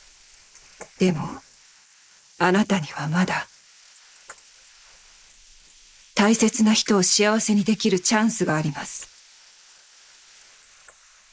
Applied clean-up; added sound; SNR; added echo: neural mask model Resemble Enhance denoiser.